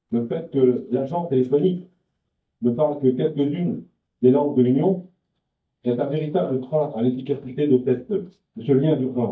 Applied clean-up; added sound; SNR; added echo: neural mask model DeepFilterNet 3.